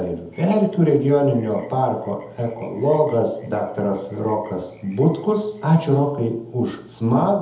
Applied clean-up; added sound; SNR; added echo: none; none; none; reverberation time 0.7 s.